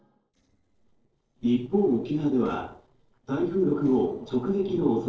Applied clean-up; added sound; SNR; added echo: neural separator model SepFormer DNS4.